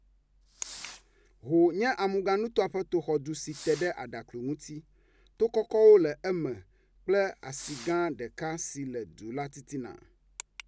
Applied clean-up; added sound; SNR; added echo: none; Fireworks; 19 dB; none.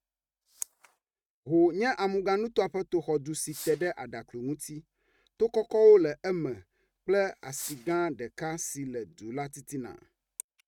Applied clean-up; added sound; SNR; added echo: neural mask model RNNoise.